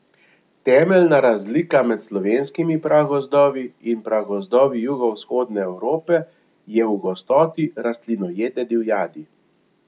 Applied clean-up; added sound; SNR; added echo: none; none; none; none.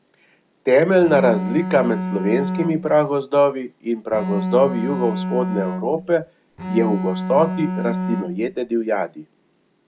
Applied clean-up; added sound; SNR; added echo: none; Bowed string instrument; 4 dB; none.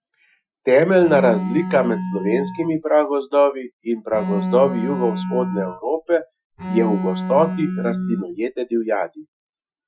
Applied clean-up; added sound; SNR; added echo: classical method Wiener filter.